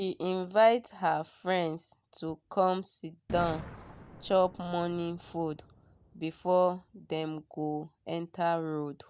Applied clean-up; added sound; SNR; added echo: none; Boom; 19 dB; none.